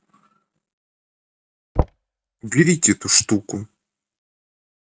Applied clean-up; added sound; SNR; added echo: neural mask model RNNoise.